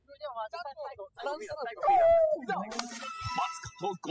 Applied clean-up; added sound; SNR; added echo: classical method spectral subtraction.